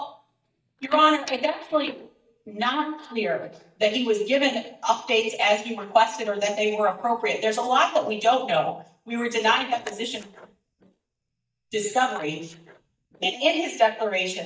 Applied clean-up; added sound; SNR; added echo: neural mask model DeepFilterNet 3.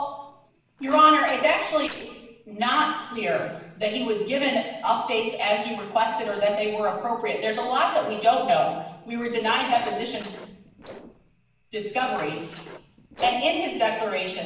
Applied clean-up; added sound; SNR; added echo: neural separator model SepFormer DNS4.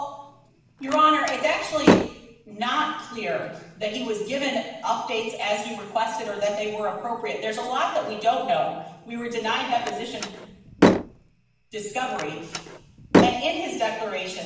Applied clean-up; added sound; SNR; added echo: none; Slam; -2 dB; reverberation time 1.0 s.